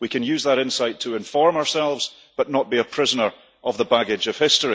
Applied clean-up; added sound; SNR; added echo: none; none; none; none.